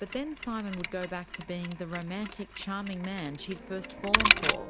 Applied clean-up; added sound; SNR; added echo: none; Mechanisms; -3 dB; none.